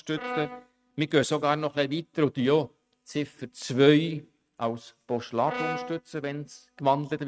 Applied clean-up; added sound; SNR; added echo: neural mask model RNNoise.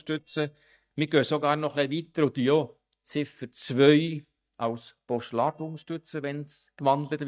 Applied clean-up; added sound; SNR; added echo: neural mask model DeepFilterNet 3.